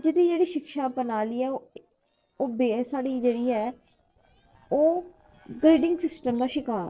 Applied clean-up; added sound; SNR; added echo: neural separator model SepFormer DNS4.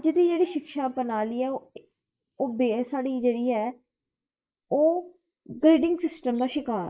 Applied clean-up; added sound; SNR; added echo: neural mask model Resemble Enhance denoiser.